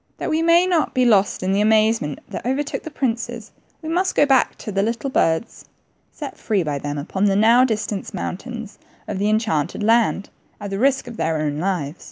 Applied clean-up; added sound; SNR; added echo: none; none; none; none.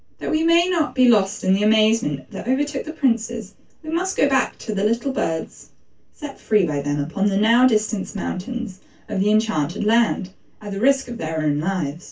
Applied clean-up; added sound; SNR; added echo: none; none; none; reverberation time 0.2 s.